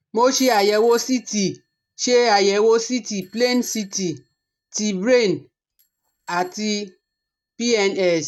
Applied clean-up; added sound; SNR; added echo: neural mask model RNNoise.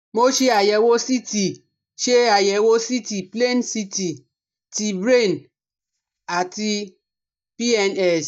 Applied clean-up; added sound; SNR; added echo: neural mask model DeepFilterNet 3.